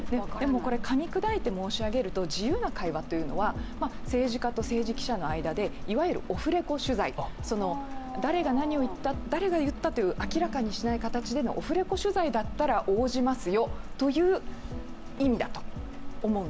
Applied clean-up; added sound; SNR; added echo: none; Rain; 7 dB; none.